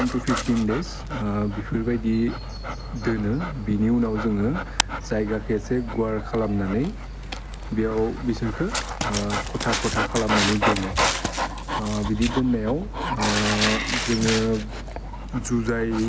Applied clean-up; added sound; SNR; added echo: none; Dog; 3 dB; none.